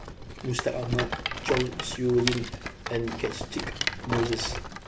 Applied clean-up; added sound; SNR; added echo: none; Rattle; 3 dB; none.